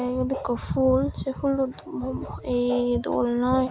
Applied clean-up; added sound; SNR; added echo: none; none; none; none.